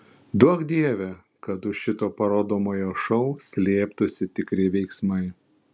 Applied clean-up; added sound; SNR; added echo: none; none; none; none.